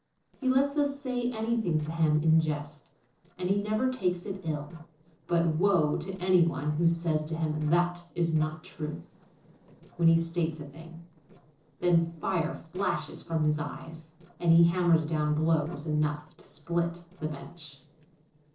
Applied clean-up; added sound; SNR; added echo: neural separator model SepFormer DNS4.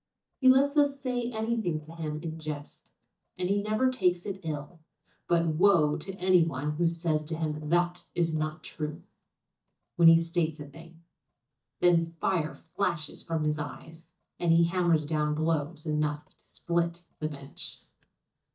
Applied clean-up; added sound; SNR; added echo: neural mask model DeepFilterNet 3.